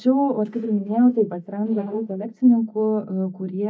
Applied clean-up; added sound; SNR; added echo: neural mask model DeepFilterNet 3.